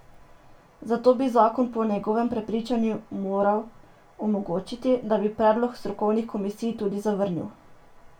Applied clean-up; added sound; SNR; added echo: none; none; none; reverberation time 0.2 s.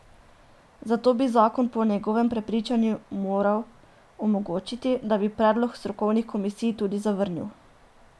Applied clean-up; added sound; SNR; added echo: none; none; none; none.